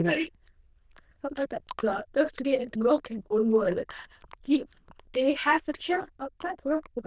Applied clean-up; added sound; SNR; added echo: neural diffusion model UNIVERSE++.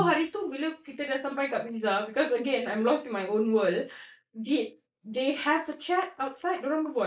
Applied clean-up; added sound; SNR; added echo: neural mask model Resemble Enhance denoiser.